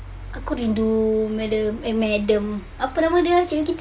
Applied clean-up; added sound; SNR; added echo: none; none; none; none.